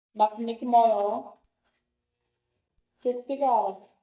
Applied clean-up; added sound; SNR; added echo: neural mask model DeepFilterNet 3.